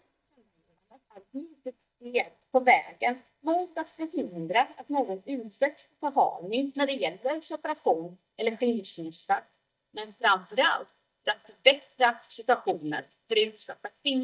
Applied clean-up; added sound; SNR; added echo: neural mask model DeepFilterNet 3.